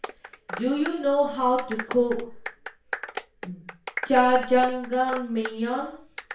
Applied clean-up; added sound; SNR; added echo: none; Clapping; 10 dB; reverberation time 0.5 s.